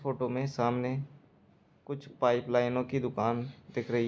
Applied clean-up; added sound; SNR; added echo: none; none; none; none.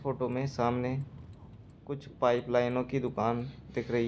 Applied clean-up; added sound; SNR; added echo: none; Vehicle; 18 dB; none.